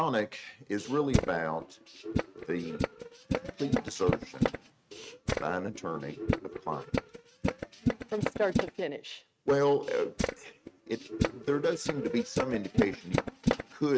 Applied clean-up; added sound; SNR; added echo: neural mask model RNNoise.